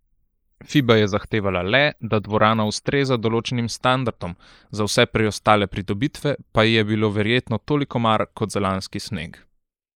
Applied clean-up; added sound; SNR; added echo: neural mask model Resemble Enhance denoiser.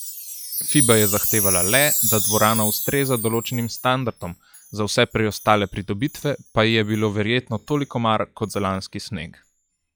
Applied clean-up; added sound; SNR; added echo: classical method log-MMSE.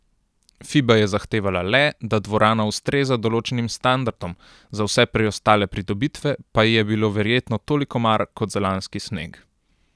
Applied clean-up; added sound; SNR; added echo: none; none; none; none.